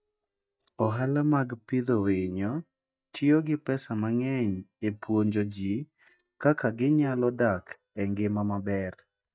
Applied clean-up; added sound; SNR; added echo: neural mask model DeepFilterNet 3.